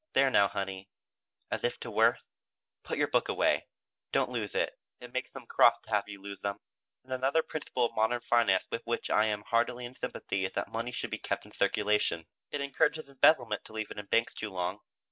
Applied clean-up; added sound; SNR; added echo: none; none; none; none.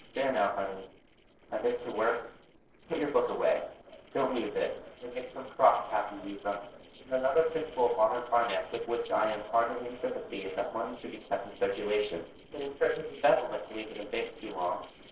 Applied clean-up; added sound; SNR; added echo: neural separator model SepFormer DNS4.